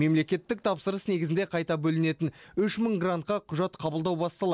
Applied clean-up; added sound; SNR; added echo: none; none; none; none.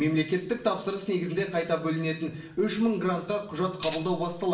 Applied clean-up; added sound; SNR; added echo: none; Tambourine; 13 dB; reverberation time 0.9 s.